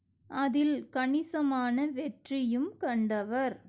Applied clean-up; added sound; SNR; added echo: none; none; none; none.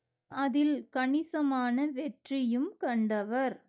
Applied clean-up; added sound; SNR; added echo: neural mask model DeepFilterNet 3.